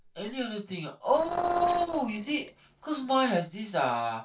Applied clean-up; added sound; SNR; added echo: neural separator model SepFormer DNS4.